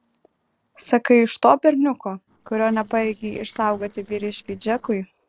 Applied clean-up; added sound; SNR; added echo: neural separator model SepFormer DNS4.